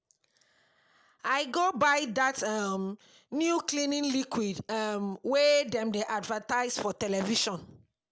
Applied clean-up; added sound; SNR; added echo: none; none; none; none.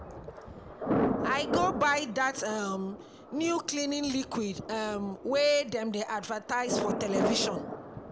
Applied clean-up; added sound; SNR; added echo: none; Thunder; 4 dB; none.